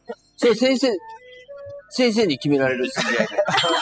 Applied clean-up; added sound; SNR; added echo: classical method spectral subtraction.